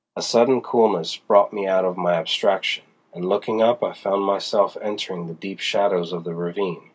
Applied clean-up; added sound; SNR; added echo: none; none; none; none.